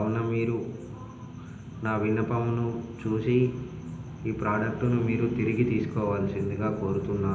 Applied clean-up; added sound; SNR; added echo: none; none; none; reverberation time 0.9 s.